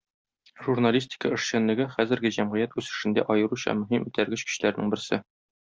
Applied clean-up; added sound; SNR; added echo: none; none; none; none.